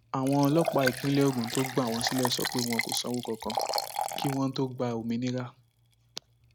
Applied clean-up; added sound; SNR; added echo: none; Liquid; 6 dB; none.